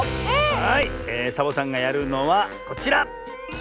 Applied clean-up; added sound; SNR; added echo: none; Wind instrument, woodwind instrument; 16 dB; none.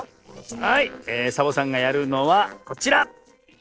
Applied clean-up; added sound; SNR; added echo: neural separator model SepFormer DNS4.